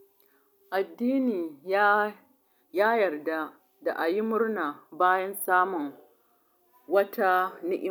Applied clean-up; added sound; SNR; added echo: none; none; none; none.